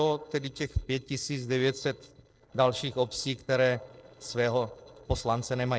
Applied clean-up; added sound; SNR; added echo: neural separator model SepFormer DNS4.